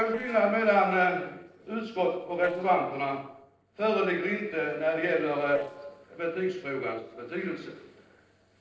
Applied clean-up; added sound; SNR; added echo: neural separator model SepFormer DNS4.